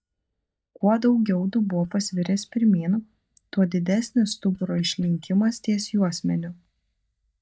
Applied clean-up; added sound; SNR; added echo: neural mask model DeepFilterNet 3.